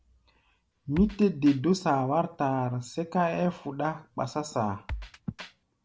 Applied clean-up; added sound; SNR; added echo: none; Drum kit; 12 dB; none.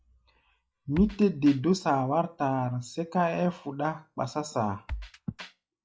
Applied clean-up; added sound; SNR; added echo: classical method log-MMSE.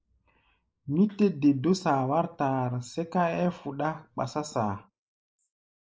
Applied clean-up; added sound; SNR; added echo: neural mask model Resemble Enhance denoiser.